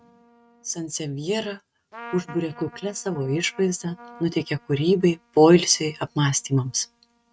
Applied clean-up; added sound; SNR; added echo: neural mask model RNNoise.